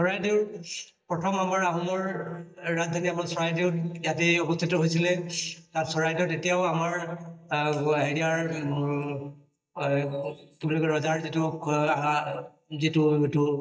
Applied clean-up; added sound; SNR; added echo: neural mask model DeepFilterNet 3.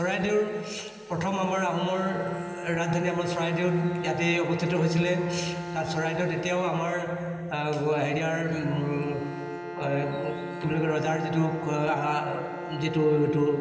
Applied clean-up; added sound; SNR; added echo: none; Bowed string instrument; 11 dB; reverberation time 2.9 s.